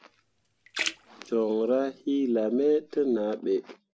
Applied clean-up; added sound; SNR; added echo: none; Splash, splatter; 13 dB; none.